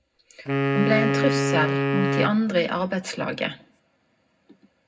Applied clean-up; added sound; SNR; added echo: none; Wind instrument, woodwind instrument; -2 dB; reverberation time 0.3 s.